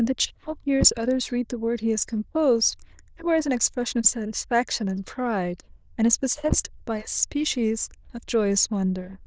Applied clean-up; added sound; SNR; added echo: neural diffusion model UNIVERSE++.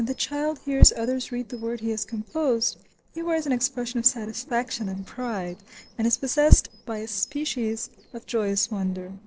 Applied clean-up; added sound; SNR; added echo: neural separator model SepFormer DNS4.